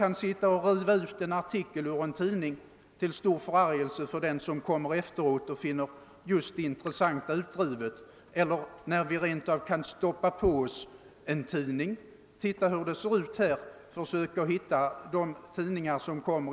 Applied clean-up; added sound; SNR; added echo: none; none; none; none.